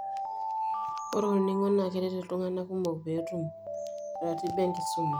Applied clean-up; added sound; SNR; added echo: none; Alarm; 4 dB; none.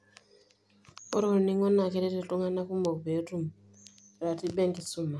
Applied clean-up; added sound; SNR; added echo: none; none; none; none.